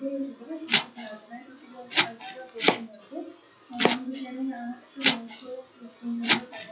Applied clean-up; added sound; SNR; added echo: classical method WPE with log-MMSE.